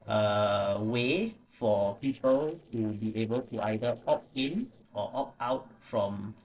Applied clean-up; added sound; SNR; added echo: neural separator model SepFormer DNS4.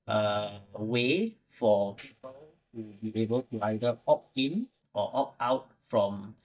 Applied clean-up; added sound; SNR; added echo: neural mask model DeepFilterNet 3.